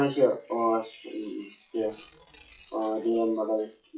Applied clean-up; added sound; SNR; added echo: classical method WPE with log-MMSE.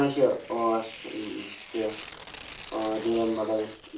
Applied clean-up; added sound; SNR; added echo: none; Tearing; 13 dB; reverberation time 0.4 s.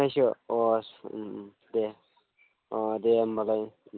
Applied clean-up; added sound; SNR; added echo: none; none; none; none.